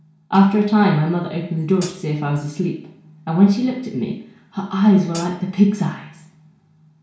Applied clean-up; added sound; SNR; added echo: none; Hi-hat; 17 dB; reverberation time 0.6 s.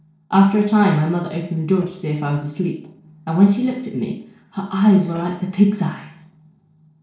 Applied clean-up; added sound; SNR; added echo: neural separator model SepFormer DNS4.